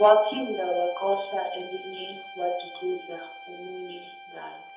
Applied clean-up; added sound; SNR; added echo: none; Guitar; 15 dB; reverberation time 1.2 s.